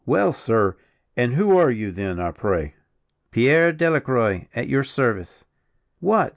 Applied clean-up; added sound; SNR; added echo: none; none; none; none.